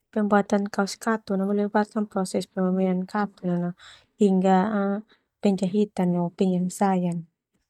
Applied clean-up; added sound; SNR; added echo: neural mask model DeepFilterNet 3.